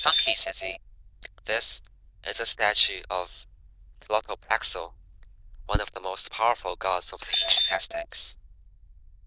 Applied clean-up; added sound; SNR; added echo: neural diffusion model UNIVERSE++.